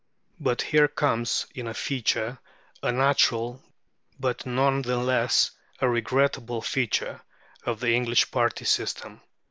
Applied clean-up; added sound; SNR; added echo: neural mask model Resemble Enhance denoiser.